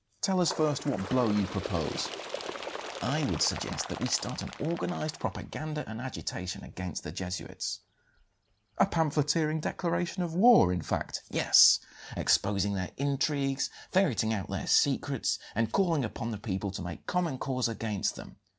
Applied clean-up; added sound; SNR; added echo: none; Bird; 15 dB; none.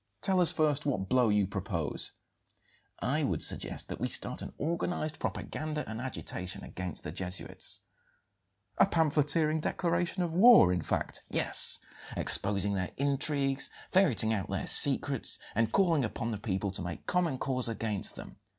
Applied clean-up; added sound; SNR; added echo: none; none; none; none.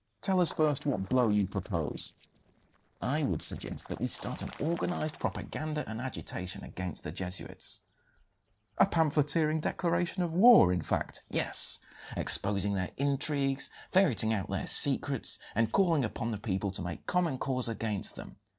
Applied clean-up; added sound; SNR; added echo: neural separator model SepFormer DNS4.